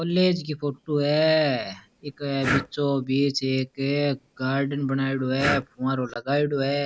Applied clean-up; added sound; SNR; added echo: none; Breathing; 11 dB; none.